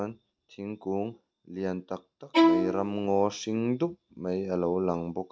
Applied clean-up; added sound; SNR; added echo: none; Bowed string instrument; -5 dB; none.